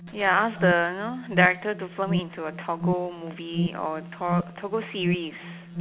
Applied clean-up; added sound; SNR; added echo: none; Alarm; 4 dB; none.